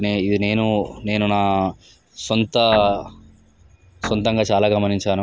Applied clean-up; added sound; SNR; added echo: none; Guitar; 13 dB; none.